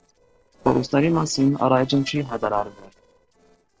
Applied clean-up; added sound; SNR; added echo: neural separator model SepFormer DNS4.